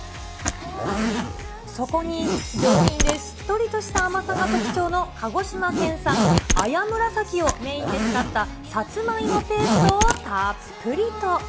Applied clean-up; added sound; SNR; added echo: none; Zipper (clothing); 0 dB; none.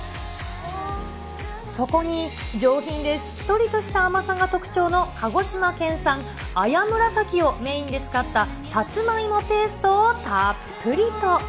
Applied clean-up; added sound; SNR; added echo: none; none; none; none.